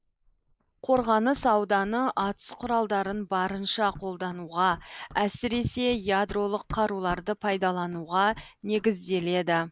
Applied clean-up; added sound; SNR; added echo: neural mask model Resemble Enhance denoiser.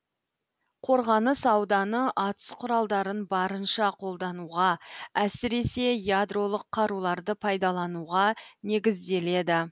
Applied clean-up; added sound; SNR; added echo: none; none; none; none.